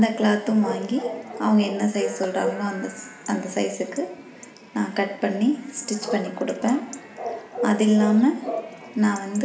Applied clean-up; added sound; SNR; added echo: none; Bark / Chatter / Chirp, tweet / Livestock, farm animals, working animals; 11 dB; reverberation time 0.7 s.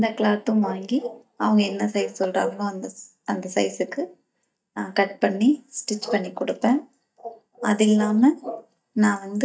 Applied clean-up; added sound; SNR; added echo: neural mask model DeepFilterNet 3.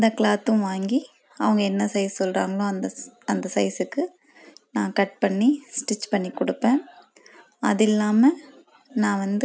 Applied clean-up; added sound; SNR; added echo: none; none; none; none.